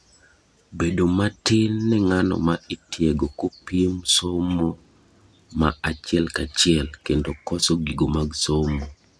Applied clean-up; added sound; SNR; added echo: none; none; none; none.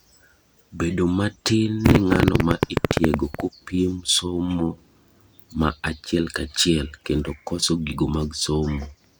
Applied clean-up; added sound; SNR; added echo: none; Fart; -3 dB; none.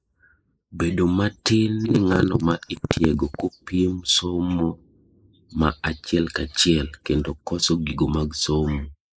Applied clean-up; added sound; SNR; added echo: neural mask model Resemble Enhance denoiser.